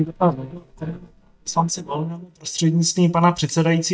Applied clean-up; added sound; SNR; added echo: neural mask model DeepFilterNet 3.